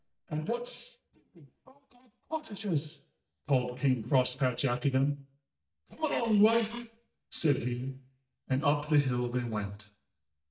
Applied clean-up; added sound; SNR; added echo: neural mask model DeepFilterNet 3.